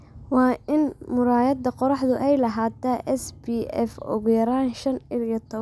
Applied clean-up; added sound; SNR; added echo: none; none; none; none.